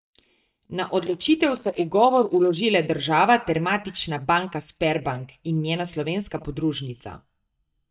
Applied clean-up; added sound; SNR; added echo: neural mask model DeepFilterNet 3.